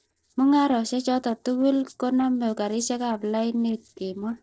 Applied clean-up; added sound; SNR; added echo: neural separator model SepFormer DNS4.